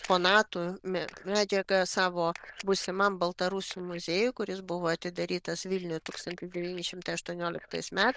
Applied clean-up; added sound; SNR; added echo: neural diffusion model UNIVERSE++.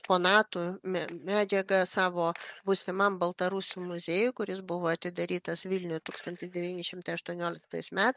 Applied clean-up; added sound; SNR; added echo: neural mask model DeepFilterNet 3.